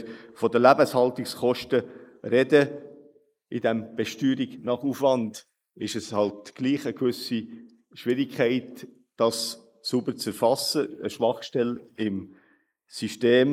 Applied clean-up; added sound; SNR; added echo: neural mask model Resemble Enhance denoiser.